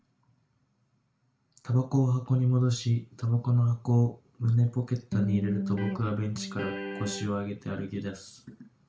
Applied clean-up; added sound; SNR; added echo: none; Electric guitar; 5 dB; reverberation time 0.3 s.